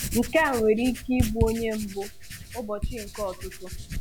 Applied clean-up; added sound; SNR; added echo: none; Writing; 5 dB; none.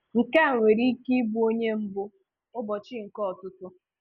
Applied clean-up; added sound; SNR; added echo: none; none; none; none.